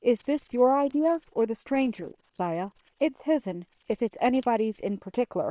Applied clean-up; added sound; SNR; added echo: neural separator model SepFormer WHAM!.